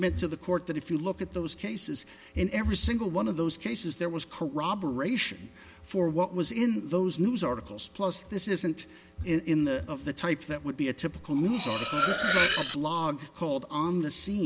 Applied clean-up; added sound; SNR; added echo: none; Cutlery, silverware; -1 dB; none.